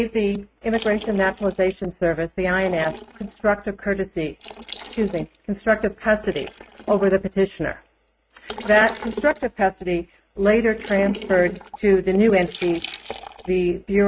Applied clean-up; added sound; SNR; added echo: neural mask model RNNoise.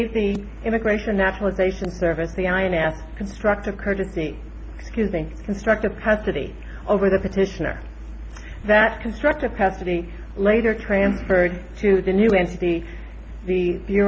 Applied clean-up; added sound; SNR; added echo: none; none; none; none.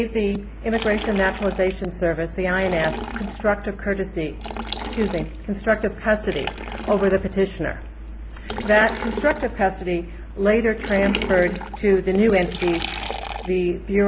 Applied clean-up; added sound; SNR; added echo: none; Liquid; 11 dB; none.